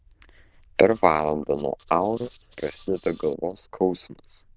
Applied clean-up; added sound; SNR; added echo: neural diffusion model UNIVERSE++.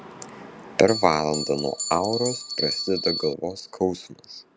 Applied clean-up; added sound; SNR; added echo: none; Bell; 5 dB; none.